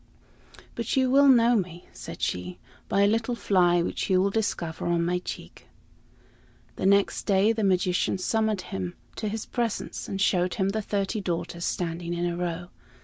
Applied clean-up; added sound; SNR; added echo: none; none; none; none.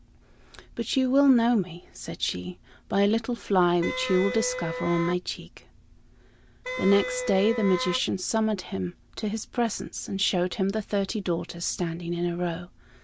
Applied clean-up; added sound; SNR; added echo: none; Wind instrument, woodwind instrument; 6 dB; none.